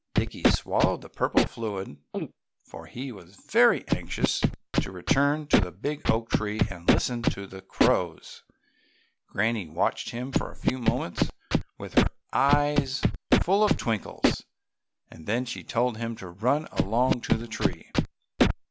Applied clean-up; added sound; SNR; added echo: none; Scratching (performance technique); -1 dB; none.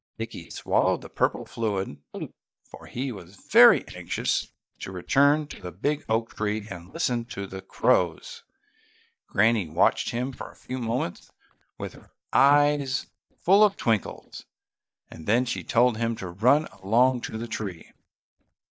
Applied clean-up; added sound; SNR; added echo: neural mask model DeepFilterNet 3.